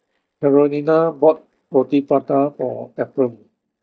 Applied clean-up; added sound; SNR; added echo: neural mask model DeepFilterNet 3.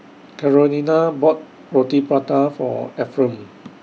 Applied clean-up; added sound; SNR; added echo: none; none; none; none.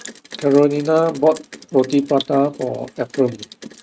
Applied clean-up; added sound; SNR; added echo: neural mask model RNNoise.